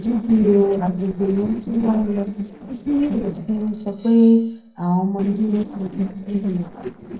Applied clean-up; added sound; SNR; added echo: neural separator model SepFormer DNS4.